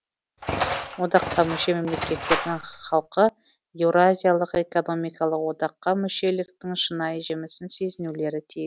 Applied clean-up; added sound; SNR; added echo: none; Engine; 5 dB; none.